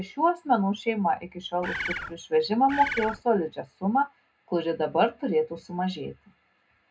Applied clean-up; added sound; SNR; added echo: none; Bird; 6 dB; reverberation time 0.2 s.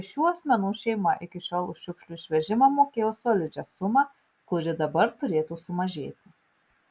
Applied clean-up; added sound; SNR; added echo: none; none; none; none.